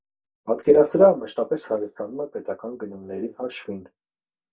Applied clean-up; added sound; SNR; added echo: neural mask model DeepFilterNet 3.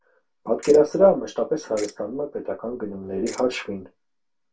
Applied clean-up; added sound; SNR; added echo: none; Ratchet, pawl; 18 dB; reverberation time 0.2 s.